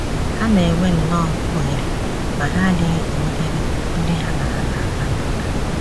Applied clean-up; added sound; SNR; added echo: none; Water; -2 dB; none.